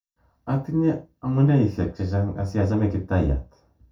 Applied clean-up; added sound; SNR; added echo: none; none; none; reverberation time 0.2 s.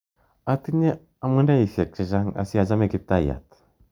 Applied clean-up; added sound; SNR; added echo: none; none; none; none.